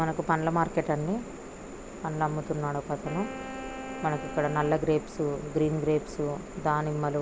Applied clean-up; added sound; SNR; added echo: none; Wind instrument, woodwind instrument; 13 dB; none.